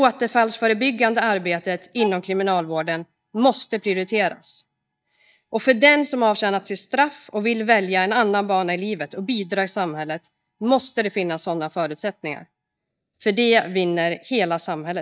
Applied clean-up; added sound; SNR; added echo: neural mask model DeepFilterNet 3.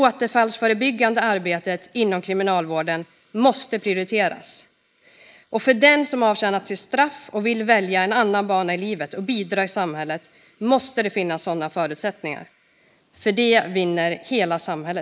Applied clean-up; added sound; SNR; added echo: neural mask model Resemble Enhance denoiser.